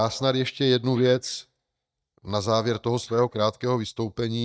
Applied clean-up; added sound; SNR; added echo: neural mask model DeepFilterNet 3.